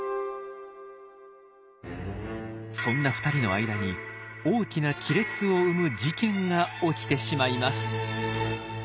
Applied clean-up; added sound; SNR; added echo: none; none; none; none.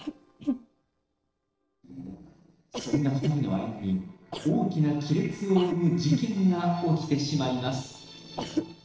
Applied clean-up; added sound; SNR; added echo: neural separator model SepFormer DNS4.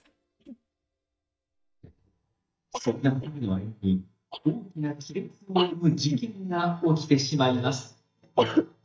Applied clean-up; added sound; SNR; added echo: neural mask model DeepFilterNet 3.